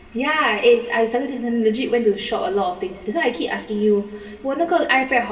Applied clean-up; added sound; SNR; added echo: none; none; none; reverberation time 1.7 s.